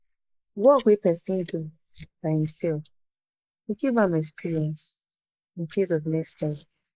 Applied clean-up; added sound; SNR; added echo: neural mask model Resemble Enhance denoiser.